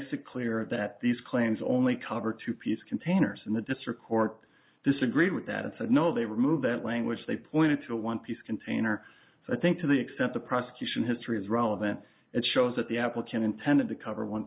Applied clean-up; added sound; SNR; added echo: neural mask model Resemble Enhance denoiser.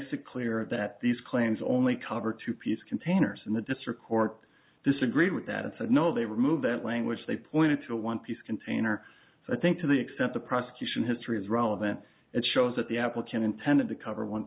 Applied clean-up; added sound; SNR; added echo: none; none; none; none.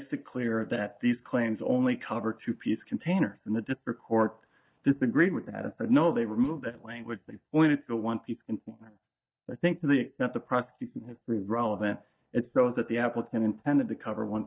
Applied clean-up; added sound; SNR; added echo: neural mask model DeepFilterNet 3.